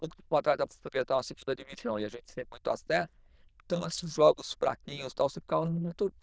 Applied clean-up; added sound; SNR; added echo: neural diffusion model UNIVERSE++.